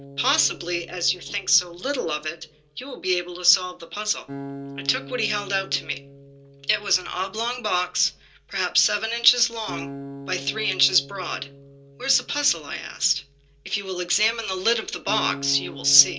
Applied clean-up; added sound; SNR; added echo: none; Acoustic guitar; 15 dB; reverberation time 0.2 s.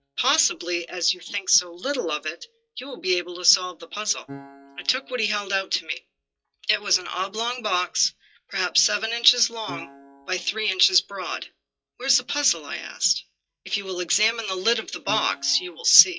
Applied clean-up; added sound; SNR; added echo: classical method WPE with log-MMSE.